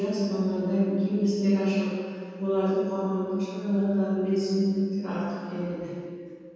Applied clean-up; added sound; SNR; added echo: none; none; none; reverberation time 2.1 s.